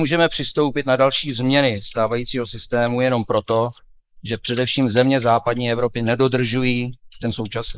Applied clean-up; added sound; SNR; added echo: neural mask model Resemble Enhance denoiser.